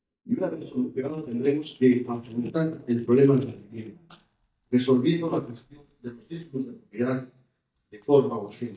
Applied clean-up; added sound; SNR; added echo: neural mask model DeepFilterNet 3.